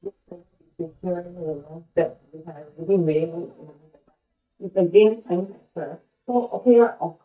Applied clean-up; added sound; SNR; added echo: neural mask model DeepFilterNet 3.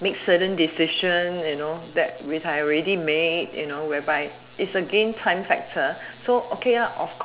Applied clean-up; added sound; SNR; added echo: none; none; none; none.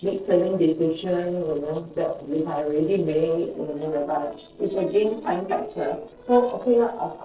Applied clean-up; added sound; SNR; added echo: neural separator model SepFormer DNS4.